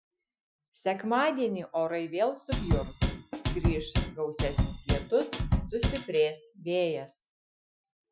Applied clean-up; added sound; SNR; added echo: classical method Wiener filter.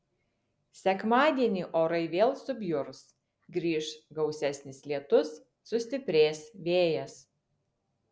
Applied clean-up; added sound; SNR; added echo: none; none; none; none.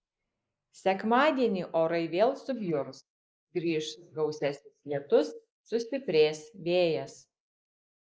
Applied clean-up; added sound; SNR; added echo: neural mask model Resemble Enhance denoiser.